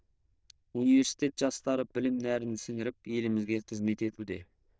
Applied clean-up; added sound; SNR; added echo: neural diffusion model UNIVERSE++.